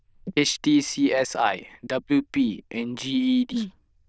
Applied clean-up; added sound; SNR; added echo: neural diffusion model UNIVERSE++.